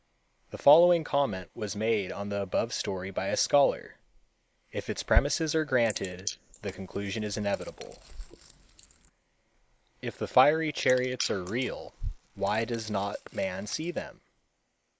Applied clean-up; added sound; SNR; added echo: neural mask model Resemble Enhance denoiser.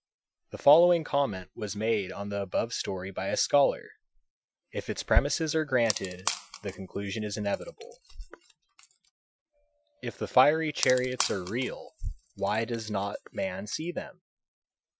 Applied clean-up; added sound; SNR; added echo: classical method Wiener filter.